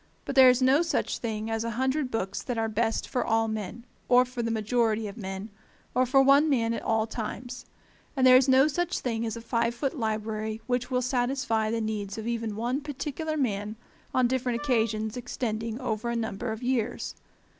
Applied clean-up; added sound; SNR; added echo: none; Wind instrument, woodwind instrument; 15 dB; none.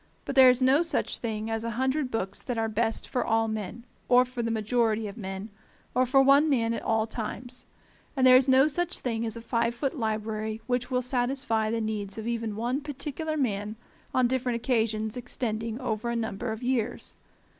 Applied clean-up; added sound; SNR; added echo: none; none; none; none.